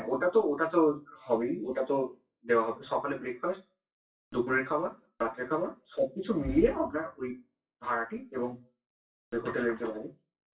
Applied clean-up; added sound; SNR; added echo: classical method WPE with log-MMSE.